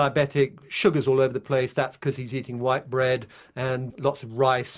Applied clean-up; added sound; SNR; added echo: none; none; none; none.